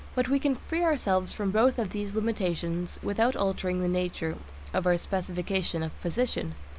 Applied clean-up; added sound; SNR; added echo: none; none; none; none.